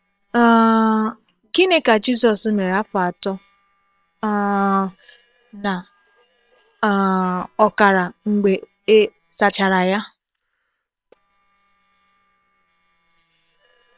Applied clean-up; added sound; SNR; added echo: neural separator model SepFormer WHAM!.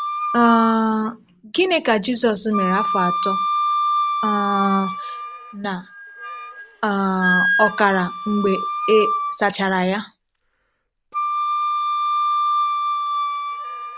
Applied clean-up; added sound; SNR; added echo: none; Wind instrument, woodwind instrument; 1 dB; none.